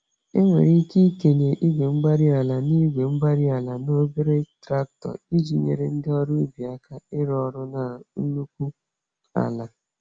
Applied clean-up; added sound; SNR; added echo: none; none; none; none.